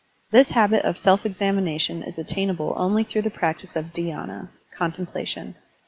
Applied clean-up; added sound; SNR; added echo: none; none; none; none.